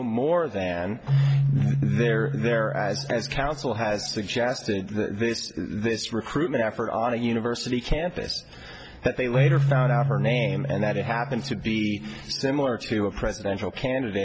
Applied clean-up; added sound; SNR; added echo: none; Keyboard (musical); 3 dB; none.